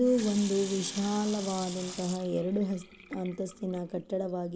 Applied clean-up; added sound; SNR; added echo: none; Sink (filling or washing) / Water tap, faucet; 13 dB; none.